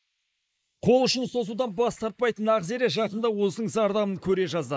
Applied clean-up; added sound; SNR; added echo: neural mask model Resemble Enhance denoiser.